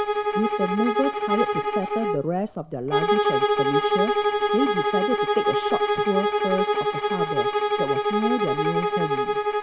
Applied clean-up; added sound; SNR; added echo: none; Bowed string instrument; -5 dB; none.